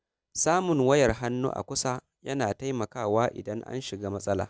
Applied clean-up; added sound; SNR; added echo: none; none; none; none.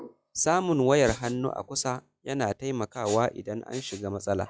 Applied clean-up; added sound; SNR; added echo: classical method log-MMSE.